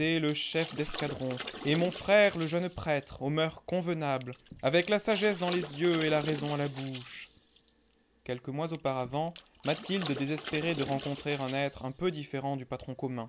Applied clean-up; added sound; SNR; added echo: none; Water / Splash, splatter; 14 dB; none.